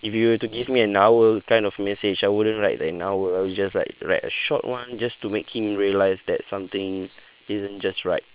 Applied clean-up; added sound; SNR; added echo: neural separator model SepFormer WHAM!.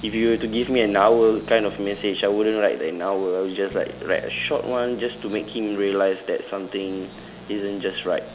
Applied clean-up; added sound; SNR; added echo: none; Growling; 19 dB; none.